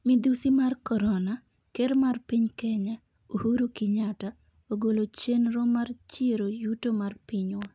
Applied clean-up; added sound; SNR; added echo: none; none; none; none.